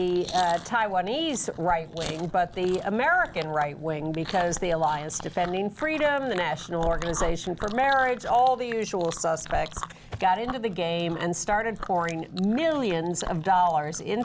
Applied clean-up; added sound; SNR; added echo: none; Chewing, mastication; 13 dB; none.